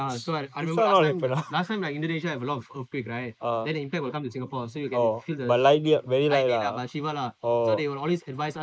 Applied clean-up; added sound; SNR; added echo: neural mask model Resemble Enhance denoiser.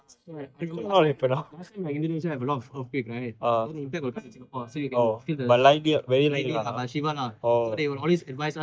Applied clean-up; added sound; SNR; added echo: neural mask model DeepFilterNet 3.